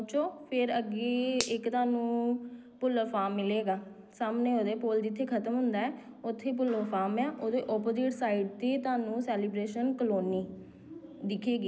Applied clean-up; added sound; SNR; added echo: none; Finger snapping; 11 dB; none.